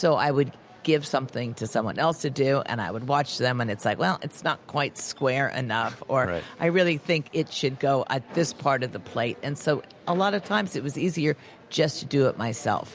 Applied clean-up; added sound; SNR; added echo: none; none; none; none.